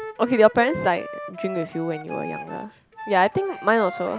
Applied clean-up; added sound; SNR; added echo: none; Wind instrument, woodwind instrument; 12 dB; none.